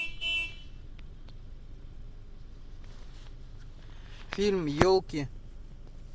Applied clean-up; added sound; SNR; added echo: none; Vehicle horn, car horn, honking; 10 dB; none.